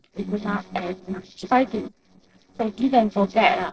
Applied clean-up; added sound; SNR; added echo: neural separator model SepFormer DNS4.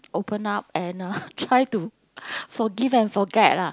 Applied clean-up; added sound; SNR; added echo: none; none; none; none.